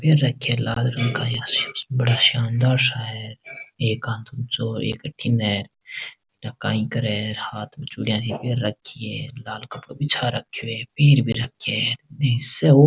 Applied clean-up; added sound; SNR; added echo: none; none; none; none.